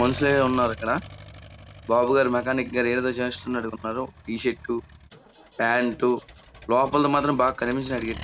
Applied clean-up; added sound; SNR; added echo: none; Accelerating, revving, vroom; 17 dB; none.